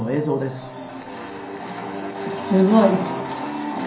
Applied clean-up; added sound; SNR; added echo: none; none; none; reverberation time 0.6 s.